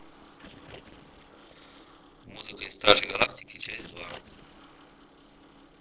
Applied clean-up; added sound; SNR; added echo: neural separator model SepFormer DNS4.